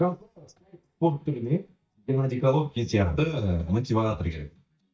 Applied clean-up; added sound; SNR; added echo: neural mask model DeepFilterNet 3.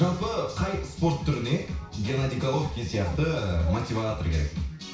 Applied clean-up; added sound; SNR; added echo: none; Bird; 20 dB; reverberation time 0.6 s.